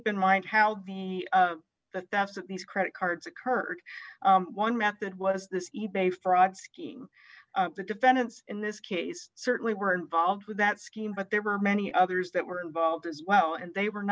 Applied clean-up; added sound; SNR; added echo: none; none; none; none.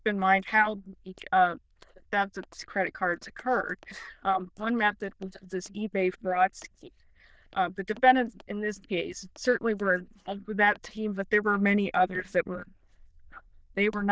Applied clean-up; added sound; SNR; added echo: neural diffusion model UNIVERSE++.